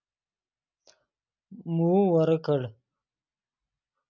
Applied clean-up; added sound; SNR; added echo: none; none; none; none.